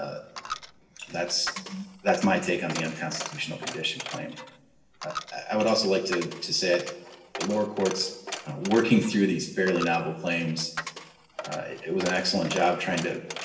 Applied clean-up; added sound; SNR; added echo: none; Coin (dropping); 12 dB; reverberation time 1.1 s.